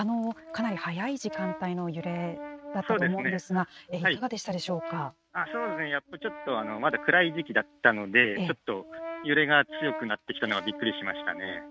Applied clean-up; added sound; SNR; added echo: neural mask model RNNoise.